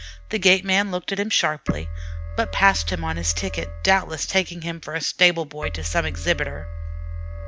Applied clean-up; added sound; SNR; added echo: none; Keyboard (musical); 8 dB; none.